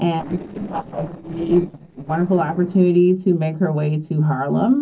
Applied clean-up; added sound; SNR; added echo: neural separator model SepFormer DNS4.